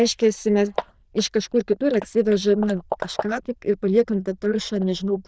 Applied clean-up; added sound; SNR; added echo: neural diffusion model UNIVERSE++.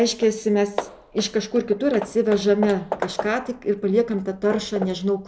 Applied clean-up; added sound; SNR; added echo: none; Hammer / Wood; 12 dB; none.